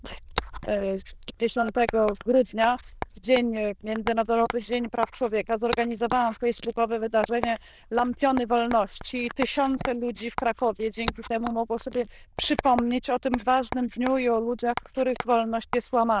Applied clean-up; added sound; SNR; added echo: neural diffusion model UNIVERSE++.